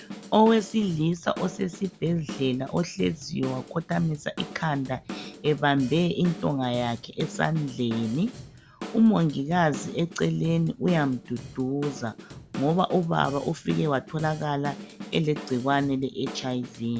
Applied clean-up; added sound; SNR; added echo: none; Drum / Drum kit; 15 dB; none.